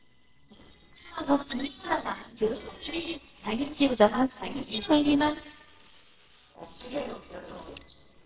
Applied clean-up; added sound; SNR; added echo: neural separator model SepFormer WHAMR!.